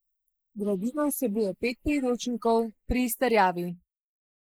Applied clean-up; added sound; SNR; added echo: neural mask model Resemble Enhance denoiser.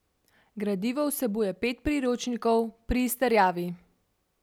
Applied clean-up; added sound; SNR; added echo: none; none; none; none.